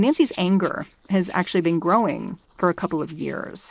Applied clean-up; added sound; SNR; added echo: neural mask model Resemble Enhance denoiser.